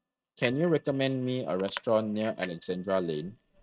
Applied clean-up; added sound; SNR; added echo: neural mask model RNNoise.